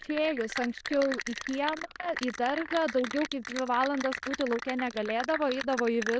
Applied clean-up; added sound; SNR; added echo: neural diffusion model UNIVERSE++.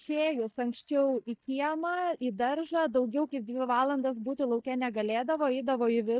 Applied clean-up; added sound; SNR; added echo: neural mask model DeepFilterNet 3.